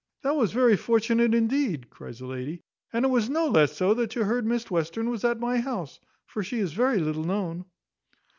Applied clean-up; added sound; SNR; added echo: none; none; none; none.